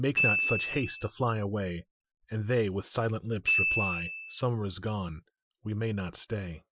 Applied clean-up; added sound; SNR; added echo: classical method Wiener filter.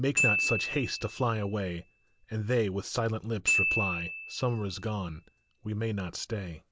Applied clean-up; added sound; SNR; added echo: none; Glockenspiel; 2 dB; none.